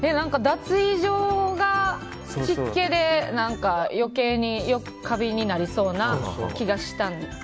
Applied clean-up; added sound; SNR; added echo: none; none; none; none.